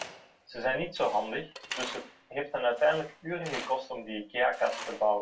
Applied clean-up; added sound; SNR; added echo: none; Tools; 14 dB; reverberation time 0.2 s.